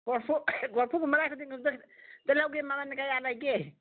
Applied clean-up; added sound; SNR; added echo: none; none; none; none.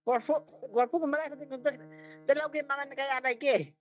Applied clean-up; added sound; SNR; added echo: neural mask model DeepFilterNet 3.